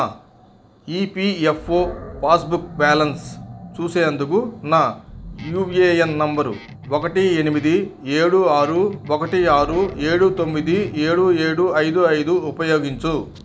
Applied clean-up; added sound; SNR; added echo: none; Animal + Guitar; 16 dB; none.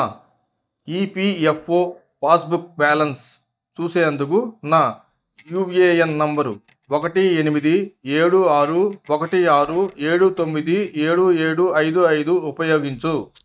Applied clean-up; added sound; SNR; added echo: neural mask model DeepFilterNet 3.